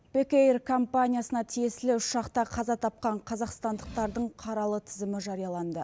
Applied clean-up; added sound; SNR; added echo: none; none; none; none.